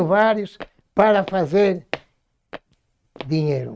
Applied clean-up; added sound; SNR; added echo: neural mask model RNNoise.